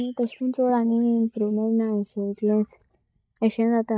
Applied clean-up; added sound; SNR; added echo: neural mask model DeepFilterNet 3.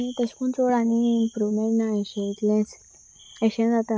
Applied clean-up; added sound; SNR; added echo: none; none; none; none.